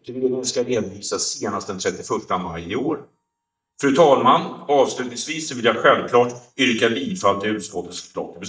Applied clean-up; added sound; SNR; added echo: neural mask model DeepFilterNet 3.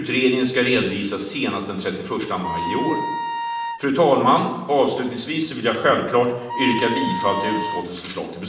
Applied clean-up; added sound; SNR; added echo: none; Wind instrument, woodwind instrument; 6 dB; reverberation time 0.9 s.